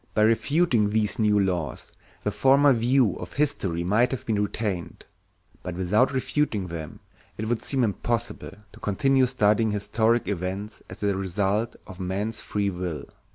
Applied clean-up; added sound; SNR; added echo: none; none; none; none.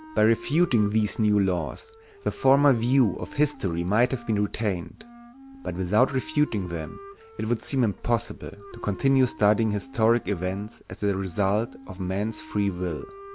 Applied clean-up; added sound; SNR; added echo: none; Wind instrument, woodwind instrument; 19 dB; none.